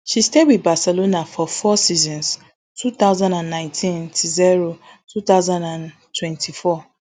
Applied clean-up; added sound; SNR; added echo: none; none; none; none.